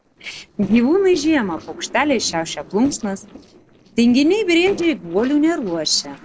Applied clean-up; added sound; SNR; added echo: neural separator model SepFormer DNS4.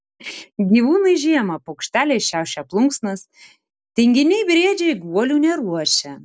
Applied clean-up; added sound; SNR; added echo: none; none; none; none.